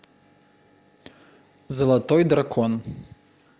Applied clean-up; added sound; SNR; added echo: none; none; none; none.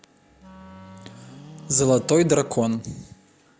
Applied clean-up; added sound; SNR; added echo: none; Wind instrument, woodwind instrument + Livestock, farm animals, working animals; 20 dB; none.